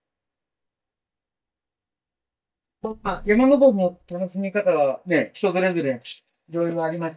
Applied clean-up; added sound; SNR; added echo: neural mask model DeepFilterNet 3.